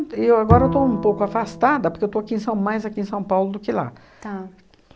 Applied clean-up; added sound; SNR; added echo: none; Bowed string instrument; 5 dB; none.